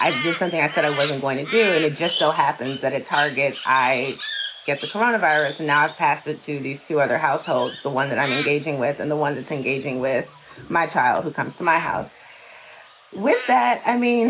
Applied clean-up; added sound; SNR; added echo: none; Crow; 12 dB; none.